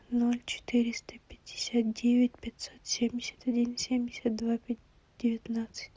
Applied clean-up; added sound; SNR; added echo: none; none; none; none.